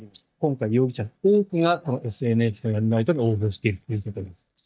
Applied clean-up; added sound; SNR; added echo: neural mask model DeepFilterNet 3.